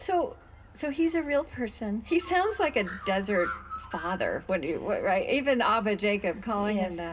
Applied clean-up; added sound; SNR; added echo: none; Bird; 16 dB; reverberation time 0.2 s.